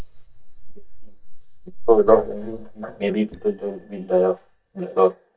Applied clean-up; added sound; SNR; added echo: neural mask model DeepFilterNet 3.